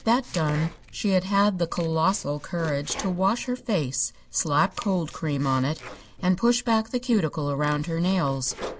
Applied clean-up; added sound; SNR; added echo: none; Domestic sounds, home sounds; 18 dB; none.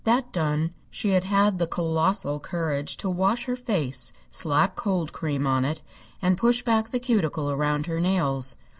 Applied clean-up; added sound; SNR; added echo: none; none; none; none.